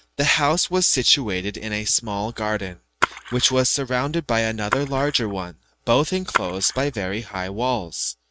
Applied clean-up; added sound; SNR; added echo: neural mask model RNNoise.